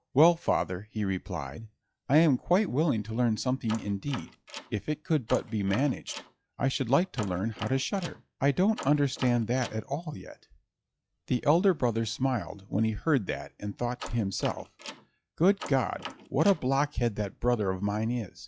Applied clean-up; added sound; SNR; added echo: classical method log-MMSE.